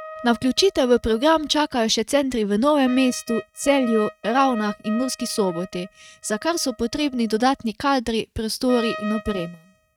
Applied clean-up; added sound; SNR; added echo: neural mask model RNNoise.